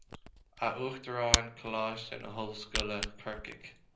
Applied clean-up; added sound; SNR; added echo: none; Camera; 0 dB; reverberation time 0.5 s.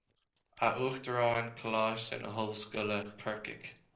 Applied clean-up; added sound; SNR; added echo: neural separator model SepFormer DNS4.